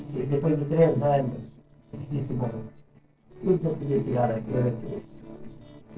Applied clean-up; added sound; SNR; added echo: neural separator model SepFormer DNS4.